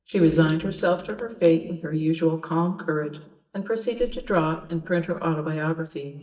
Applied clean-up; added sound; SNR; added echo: neural mask model DeepFilterNet 3.